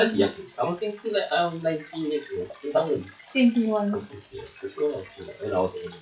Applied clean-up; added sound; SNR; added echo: classical method log-MMSE.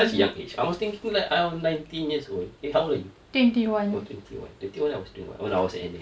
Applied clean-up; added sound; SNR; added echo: none; none; none; none.